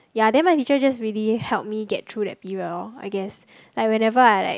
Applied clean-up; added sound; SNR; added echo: none; none; none; none.